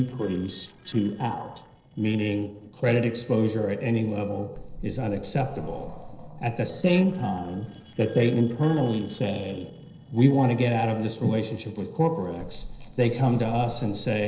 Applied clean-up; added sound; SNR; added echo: neural separator model SepFormer DNS4.